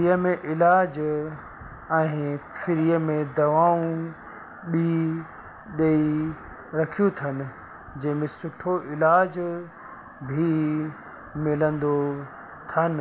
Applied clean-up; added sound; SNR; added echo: none; none; none; none.